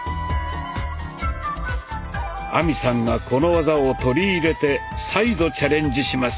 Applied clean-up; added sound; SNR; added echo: none; none; none; none.